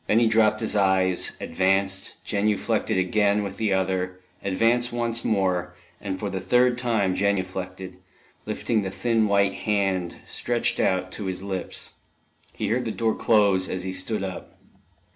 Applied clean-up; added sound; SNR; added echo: none; none; none; none.